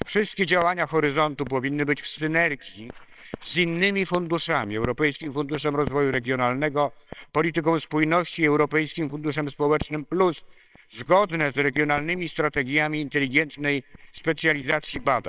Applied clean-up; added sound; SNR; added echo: neural separator model SepFormer WHAMR!.